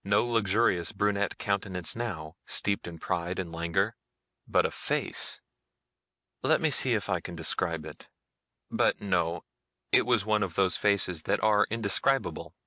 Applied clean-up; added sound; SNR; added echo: none; none; none; none.